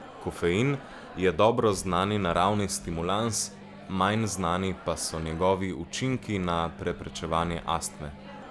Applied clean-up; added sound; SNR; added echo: none; Microwave oven; 16 dB; none.